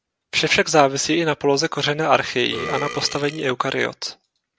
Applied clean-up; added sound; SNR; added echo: none; Burping, eructation; 12 dB; none.